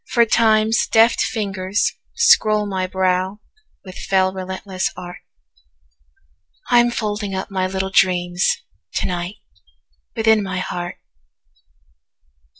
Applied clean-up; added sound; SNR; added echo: none; none; none; none.